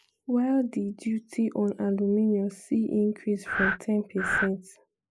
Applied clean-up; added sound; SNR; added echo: neural mask model Resemble Enhance denoiser.